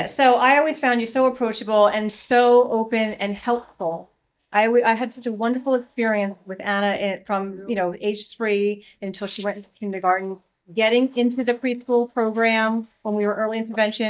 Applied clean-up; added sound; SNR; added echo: neural mask model DeepFilterNet 3.